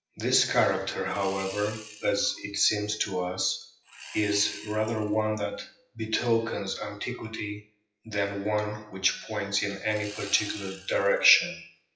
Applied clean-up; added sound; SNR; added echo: classical method WPE with log-MMSE.